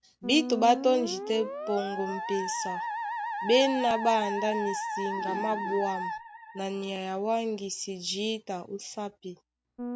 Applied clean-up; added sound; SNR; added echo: none; Musical instrument; 6 dB; none.